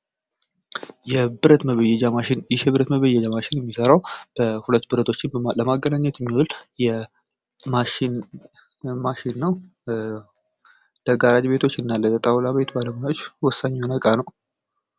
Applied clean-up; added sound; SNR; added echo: none; none; none; none.